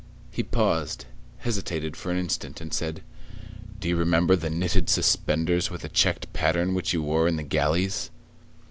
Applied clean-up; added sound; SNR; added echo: none; Bass guitar; 19 dB; none.